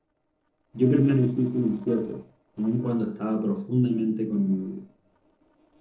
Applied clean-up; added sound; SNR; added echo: neural separator model SepFormer DNS4.